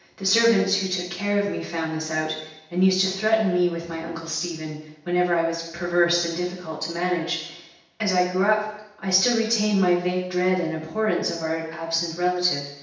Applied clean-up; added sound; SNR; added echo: none; none; none; reverberation time 0.9 s.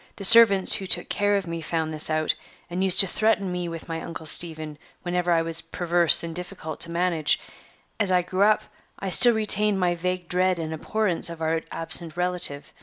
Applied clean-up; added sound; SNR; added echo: none; none; none; none.